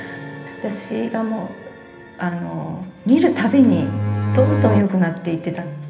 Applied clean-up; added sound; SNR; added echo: none; Bowed string instrument; 0 dB; reverberation time 1.1 s.